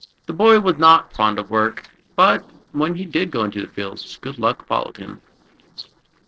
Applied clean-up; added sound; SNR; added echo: neural separator model SepFormer DNS4.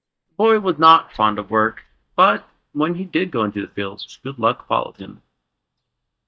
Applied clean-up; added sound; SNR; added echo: neural mask model DeepFilterNet 3.